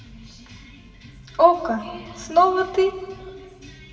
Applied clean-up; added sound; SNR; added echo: none; none; none; reverberation time 2.7 s.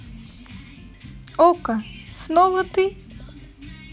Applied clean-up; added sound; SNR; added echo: none; none; none; none.